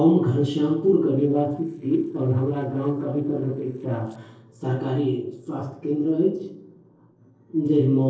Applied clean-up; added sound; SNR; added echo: neural separator model SepFormer DNS4.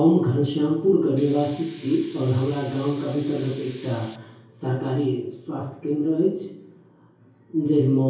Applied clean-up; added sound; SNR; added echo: none; Hiss; 15 dB; reverberation time 0.6 s.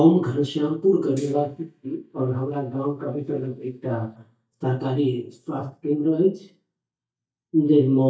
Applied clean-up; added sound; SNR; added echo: neural mask model DeepFilterNet 3.